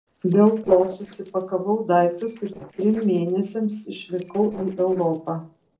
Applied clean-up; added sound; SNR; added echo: neural separator model SepFormer DNS4.